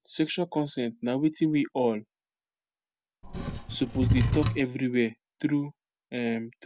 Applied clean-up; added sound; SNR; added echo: none; Wood / Tools; -2 dB; none.